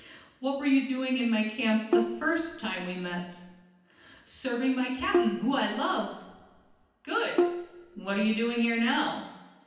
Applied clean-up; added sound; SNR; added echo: none; Bowed string instrument; 3 dB; reverberation time 0.9 s.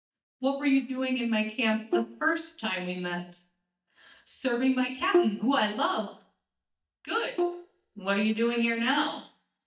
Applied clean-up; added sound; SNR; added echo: neural mask model DeepFilterNet 3.